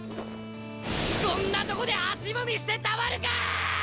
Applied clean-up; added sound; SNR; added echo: none; none; none; none.